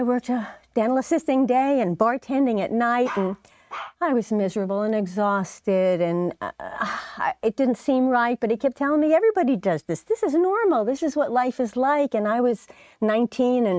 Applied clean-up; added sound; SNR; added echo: neural mask model RNNoise.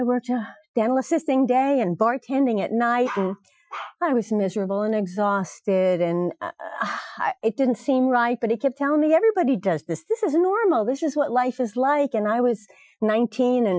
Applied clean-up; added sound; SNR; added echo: classical method Wiener filter.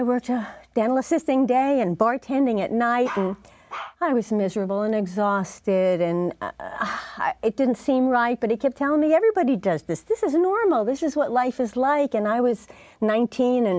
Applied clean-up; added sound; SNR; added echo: none; Bark; 14 dB; none.